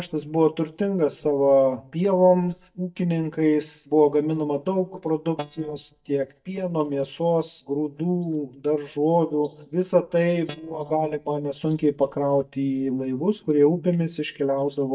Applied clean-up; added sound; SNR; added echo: neural mask model DeepFilterNet 3.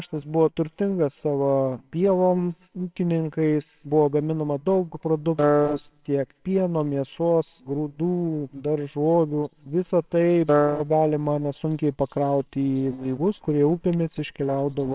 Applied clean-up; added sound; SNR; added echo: neural separator model SepFormer WHAMR!.